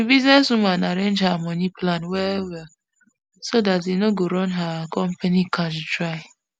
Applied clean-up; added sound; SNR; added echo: none; none; none; none.